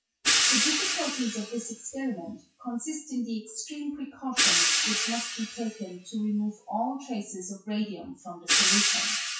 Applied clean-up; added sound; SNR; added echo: classical method WPE with log-MMSE.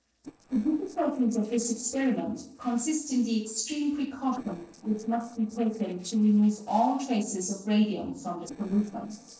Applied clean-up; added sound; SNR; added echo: neural separator model SepFormer DNS4.